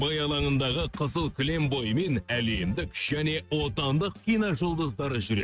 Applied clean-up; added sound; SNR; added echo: neural mask model RNNoise.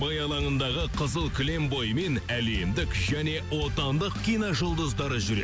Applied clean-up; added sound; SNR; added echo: none; none; none; none.